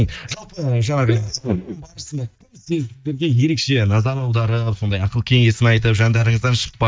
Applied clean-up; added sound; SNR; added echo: neural mask model DeepFilterNet 3.